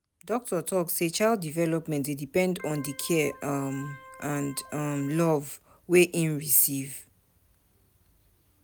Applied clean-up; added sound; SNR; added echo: none; Organ; 19 dB; none.